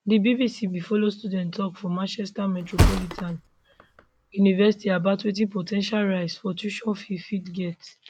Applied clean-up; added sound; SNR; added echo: none; Thump, thud; 2 dB; none.